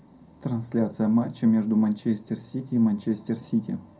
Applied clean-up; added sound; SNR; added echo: none; none; none; reverberation time 0.2 s.